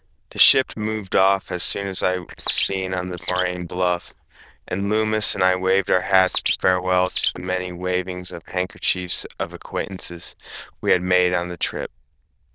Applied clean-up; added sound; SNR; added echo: neural diffusion model UNIVERSE++.